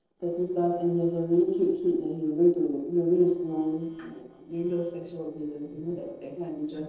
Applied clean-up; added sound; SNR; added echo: neural separator model SepFormer DNS4.